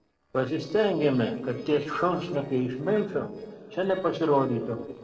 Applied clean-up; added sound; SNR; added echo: neural separator model SepFormer DNS4.